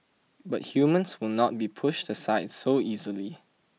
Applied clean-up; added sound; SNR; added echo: none; none; none; none.